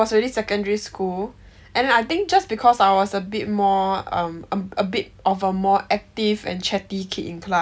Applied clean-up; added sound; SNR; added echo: none; none; none; none.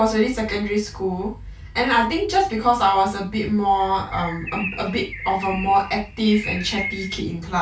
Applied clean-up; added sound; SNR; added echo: none; Bird; 12 dB; reverberation time 0.2 s.